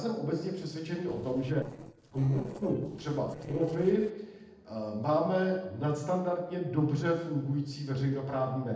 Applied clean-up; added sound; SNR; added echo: neural separator model SepFormer DNS4.